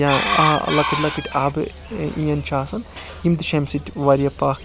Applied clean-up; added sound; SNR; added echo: none; Chicken, rooster; 6 dB; none.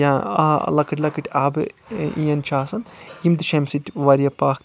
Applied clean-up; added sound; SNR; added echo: none; none; none; none.